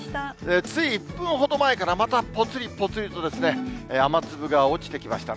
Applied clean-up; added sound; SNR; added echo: none; none; none; none.